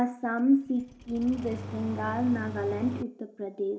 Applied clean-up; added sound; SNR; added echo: none; Engine starting; 11 dB; reverberation time 0.4 s.